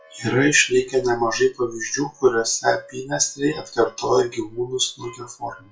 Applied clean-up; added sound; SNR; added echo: classical method WPE with log-MMSE.